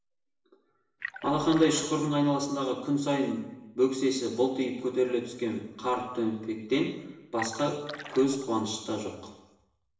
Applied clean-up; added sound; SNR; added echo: none; Splash, splatter; 13 dB; reverberation time 0.9 s.